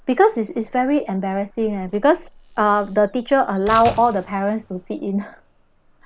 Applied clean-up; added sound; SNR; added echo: none; Slam; 20 dB; none.